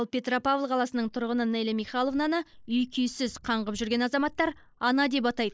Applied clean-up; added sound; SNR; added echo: neural mask model Resemble Enhance denoiser.